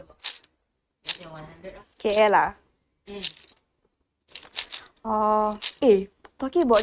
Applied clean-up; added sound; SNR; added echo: neural mask model RNNoise.